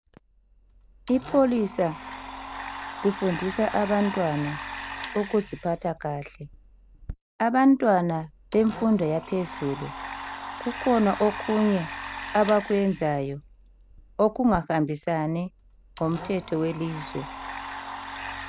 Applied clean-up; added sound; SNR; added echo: none; Domestic sounds, home sounds; 12 dB; none.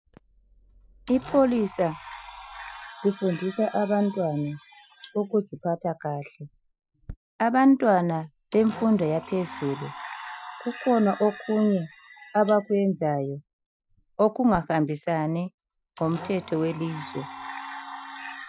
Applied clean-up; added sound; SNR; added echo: classical method Wiener filter.